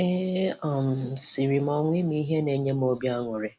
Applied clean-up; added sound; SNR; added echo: none; none; none; none.